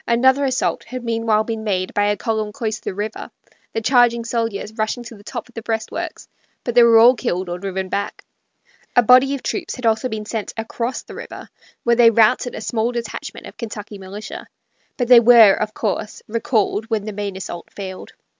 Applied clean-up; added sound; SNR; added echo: none; none; none; none.